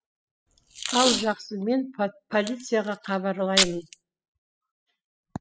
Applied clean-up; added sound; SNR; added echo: classical method spectral subtraction.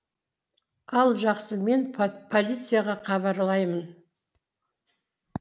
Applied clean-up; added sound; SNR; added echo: none; none; none; none.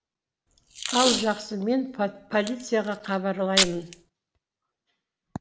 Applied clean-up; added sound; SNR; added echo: none; Packing tape, duct tape; 3 dB; none.